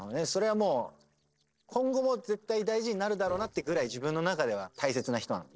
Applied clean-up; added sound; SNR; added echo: neural separator model SepFormer DNS4.